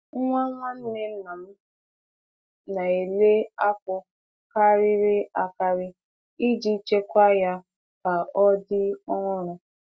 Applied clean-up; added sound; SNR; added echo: none; none; none; none.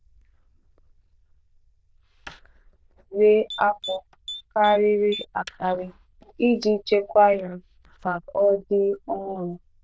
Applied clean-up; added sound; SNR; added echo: neural diffusion model UNIVERSE++.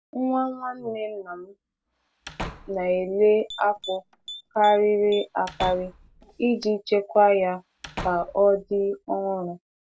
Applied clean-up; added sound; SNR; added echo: none; Typing + Slam / Wood; 16 dB; none.